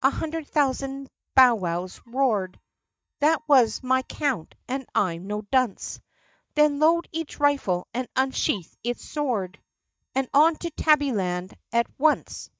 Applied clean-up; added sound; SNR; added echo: neural mask model DeepFilterNet 3.